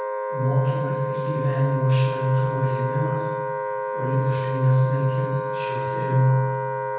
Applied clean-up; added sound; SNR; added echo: none; Wind instrument, woodwind instrument; 3 dB; reverberation time 1.3 s.